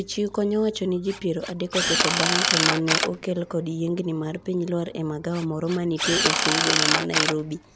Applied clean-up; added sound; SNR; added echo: none; Drill; 0 dB; none.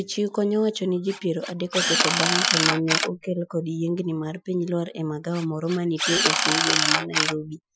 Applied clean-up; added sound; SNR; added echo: classical method Wiener filter.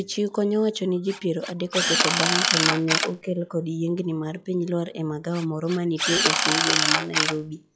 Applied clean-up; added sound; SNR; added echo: classical method log-MMSE.